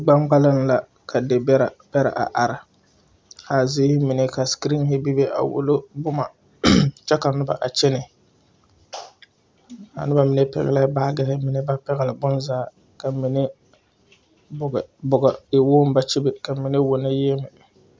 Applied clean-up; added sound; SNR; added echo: none; none; none; none.